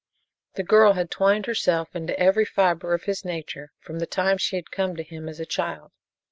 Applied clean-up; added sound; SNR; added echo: none; none; none; none.